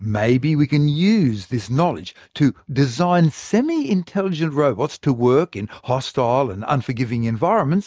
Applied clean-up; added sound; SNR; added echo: neural mask model Resemble Enhance denoiser.